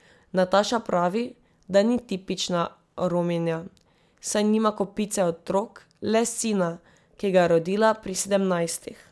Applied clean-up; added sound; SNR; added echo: none; none; none; none.